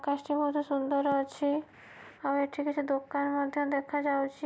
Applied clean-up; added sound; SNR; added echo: none; none; none; none.